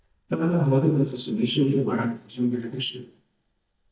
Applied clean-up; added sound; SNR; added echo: neural mask model DeepFilterNet 3.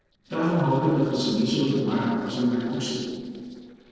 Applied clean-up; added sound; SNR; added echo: neural separator model SepFormer DNS4.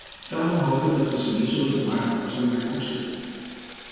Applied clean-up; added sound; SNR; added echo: none; Sink (filling or washing) / Water tap, faucet; 16 dB; reverberation time 2.1 s.